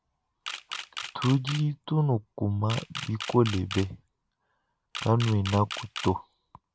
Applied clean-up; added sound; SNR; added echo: none; Camera; 12 dB; none.